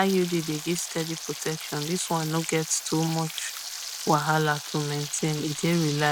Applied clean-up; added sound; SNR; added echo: none; Frying (food); 9 dB; none.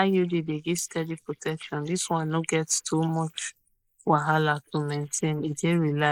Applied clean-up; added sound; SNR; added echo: neural mask model Resemble Enhance denoiser.